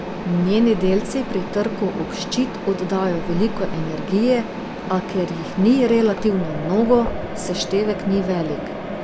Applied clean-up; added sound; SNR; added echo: none; Mechanisms; 6 dB; none.